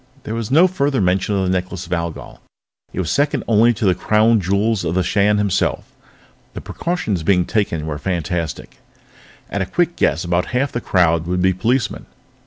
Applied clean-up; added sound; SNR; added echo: none; none; none; none.